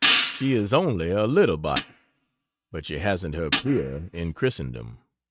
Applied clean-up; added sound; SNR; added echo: neural mask model RNNoise.